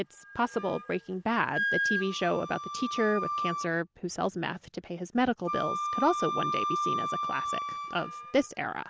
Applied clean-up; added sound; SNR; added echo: none; Wind instrument, woodwind instrument; 3 dB; none.